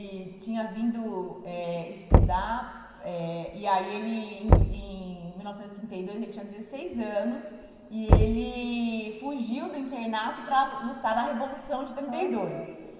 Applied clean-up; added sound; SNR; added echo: none; Knock / Wood; -4 dB; reverberation time 2.6 s.